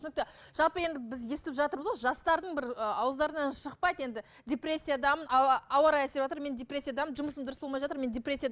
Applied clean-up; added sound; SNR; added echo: none; none; none; none.